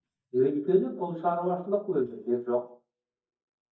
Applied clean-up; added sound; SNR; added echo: neural mask model DeepFilterNet 3.